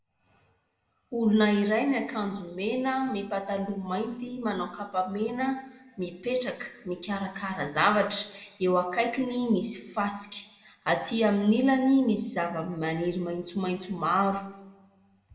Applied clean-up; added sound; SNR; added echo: none; none; none; reverberation time 0.8 s.